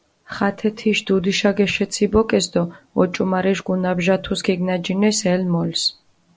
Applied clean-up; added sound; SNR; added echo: none; none; none; none.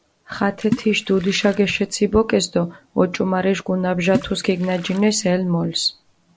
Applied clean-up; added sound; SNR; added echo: none; Water / Splash, splatter; 11 dB; none.